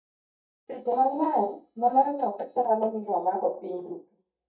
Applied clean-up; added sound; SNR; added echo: neural mask model DeepFilterNet 3.